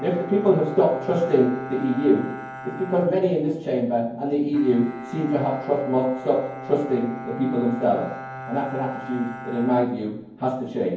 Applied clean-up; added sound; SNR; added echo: none; Bowed string instrument; 14 dB; reverberation time 0.9 s.